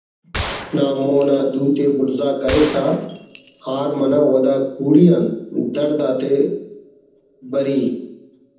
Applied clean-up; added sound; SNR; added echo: none; Gunshot, gunfire; 12 dB; reverberation time 0.8 s.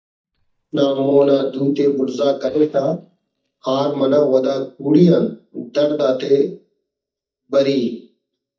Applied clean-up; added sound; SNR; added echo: neural mask model DeepFilterNet 3.